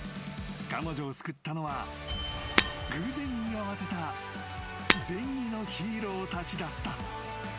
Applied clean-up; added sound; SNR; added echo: none; Shatter; -1 dB; none.